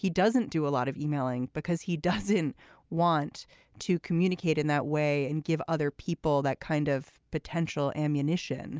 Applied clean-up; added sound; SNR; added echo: none; none; none; none.